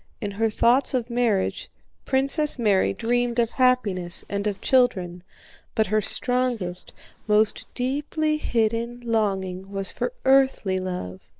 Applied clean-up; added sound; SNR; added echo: neural mask model Resemble Enhance denoiser.